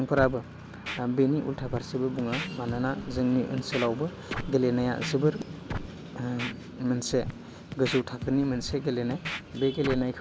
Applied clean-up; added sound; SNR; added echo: none; Scratching (performance technique); 11 dB; none.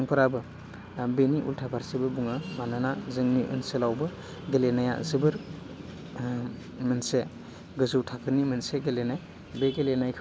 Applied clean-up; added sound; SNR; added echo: none; none; none; none.